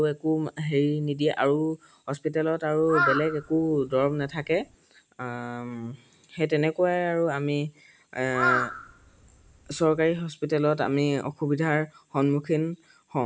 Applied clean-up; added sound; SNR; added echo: none; Crow; 5 dB; none.